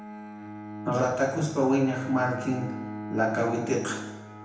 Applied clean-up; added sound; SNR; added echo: none; Bowed string instrument; 10 dB; reverberation time 0.9 s.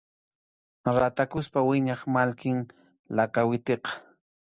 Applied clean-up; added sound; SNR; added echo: none; none; none; none.